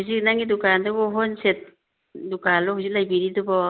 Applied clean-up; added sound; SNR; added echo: none; none; none; none.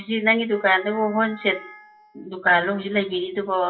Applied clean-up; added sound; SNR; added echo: classical method WPE with log-MMSE.